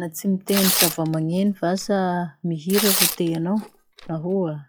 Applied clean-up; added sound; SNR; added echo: classical method log-MMSE.